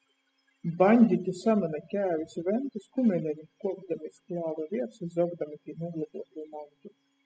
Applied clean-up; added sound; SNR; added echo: classical method spectral subtraction.